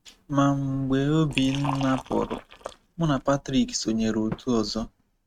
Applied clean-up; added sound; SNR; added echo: neural mask model RNNoise.